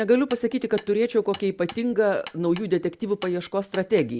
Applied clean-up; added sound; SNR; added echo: none; Hammer; 19 dB; none.